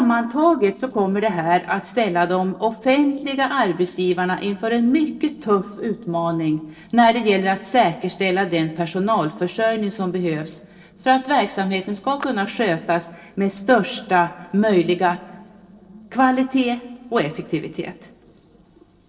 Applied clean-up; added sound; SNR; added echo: neural separator model SepFormer DNS4.